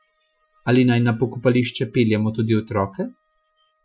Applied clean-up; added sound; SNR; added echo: classical method Wiener filter.